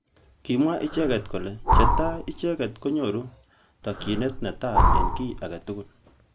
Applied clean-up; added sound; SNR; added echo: none; Breathing; -4 dB; none.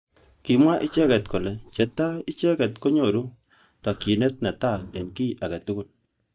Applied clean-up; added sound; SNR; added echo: neural mask model DeepFilterNet 3.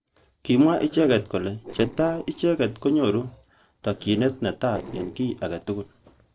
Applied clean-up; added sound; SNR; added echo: neural separator model SepFormer DNS4.